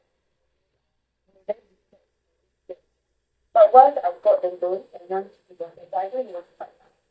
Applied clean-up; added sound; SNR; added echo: neural mask model DeepFilterNet 3.